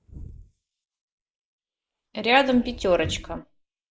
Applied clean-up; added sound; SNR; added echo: neural mask model Resemble Enhance denoiser.